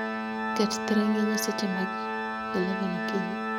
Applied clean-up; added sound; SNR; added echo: none; Organ; 1 dB; none.